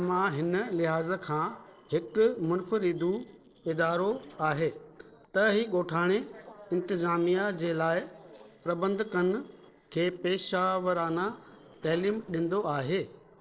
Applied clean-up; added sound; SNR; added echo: neural separator model SepFormer DNS4.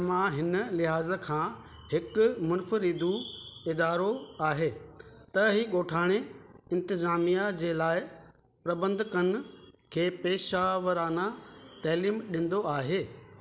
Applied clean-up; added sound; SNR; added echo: none; none; none; none.